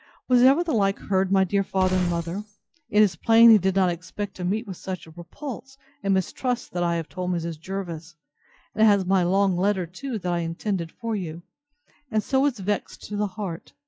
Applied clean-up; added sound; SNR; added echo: classical method log-MMSE.